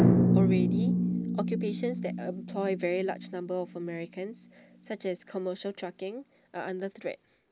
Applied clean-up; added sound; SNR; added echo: none; Drum; -5 dB; none.